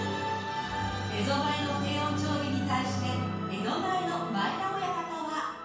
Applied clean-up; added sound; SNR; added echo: none; Organ; 16 dB; reverberation time 0.6 s.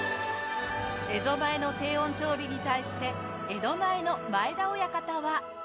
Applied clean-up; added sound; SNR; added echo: none; none; none; none.